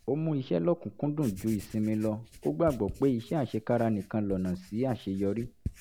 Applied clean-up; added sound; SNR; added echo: none; Writing; 17 dB; none.